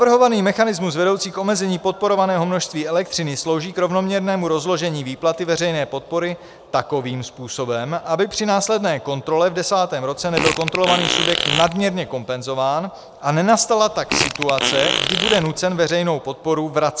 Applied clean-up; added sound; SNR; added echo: none; Fart; 3 dB; none.